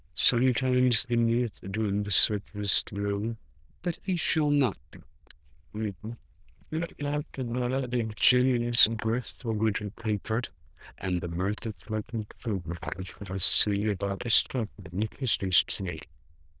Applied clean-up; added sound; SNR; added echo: neural diffusion model UNIVERSE++.